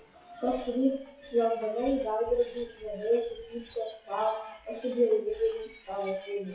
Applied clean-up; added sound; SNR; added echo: classical method WPE with log-MMSE.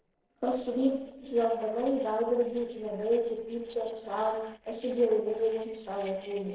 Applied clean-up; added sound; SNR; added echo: neural separator model SepFormer DNS4.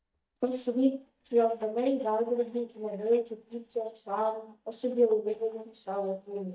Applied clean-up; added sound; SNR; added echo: neural mask model DeepFilterNet 3.